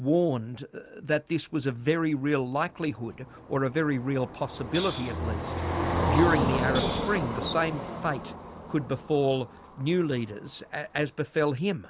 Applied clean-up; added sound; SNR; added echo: none; Hi-hat + Car passing by; 5 dB; none.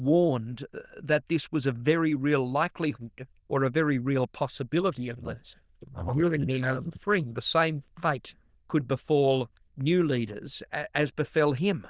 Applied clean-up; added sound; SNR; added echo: neural diffusion model UNIVERSE++.